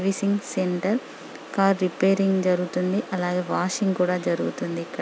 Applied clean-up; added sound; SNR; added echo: none; none; none; none.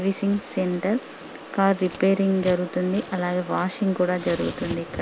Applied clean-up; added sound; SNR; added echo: none; Scissors; 17 dB; none.